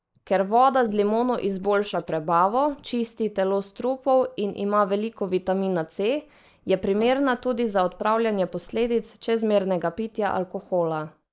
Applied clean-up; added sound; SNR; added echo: neural mask model Resemble Enhance denoiser.